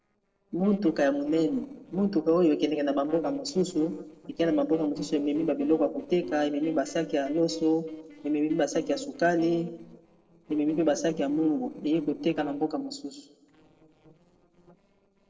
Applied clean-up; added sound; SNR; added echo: neural separator model SepFormer DNS4.